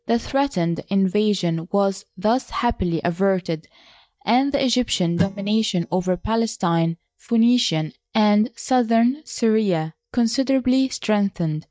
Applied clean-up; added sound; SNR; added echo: neural mask model DeepFilterNet 3.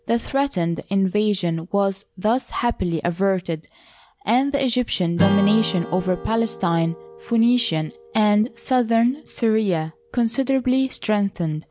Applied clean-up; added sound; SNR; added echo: none; Strum; 14 dB; none.